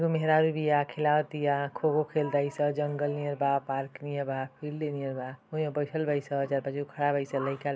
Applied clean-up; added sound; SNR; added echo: none; none; none; none.